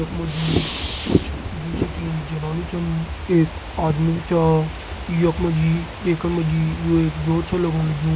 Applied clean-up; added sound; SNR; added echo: none; Fire + Fireworks / Ocean; 6 dB; none.